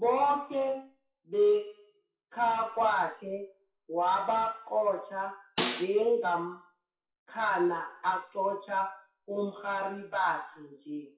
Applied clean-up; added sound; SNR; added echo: classical method WPE with log-MMSE.